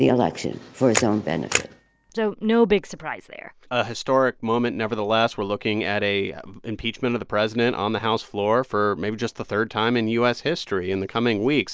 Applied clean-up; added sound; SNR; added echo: none; Camera; 7 dB; none.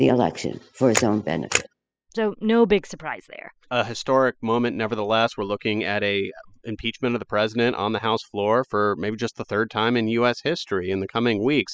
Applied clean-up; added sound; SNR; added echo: classical method spectral subtraction.